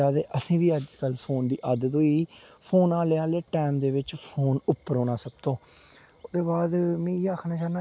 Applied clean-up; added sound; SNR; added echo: none; none; none; none.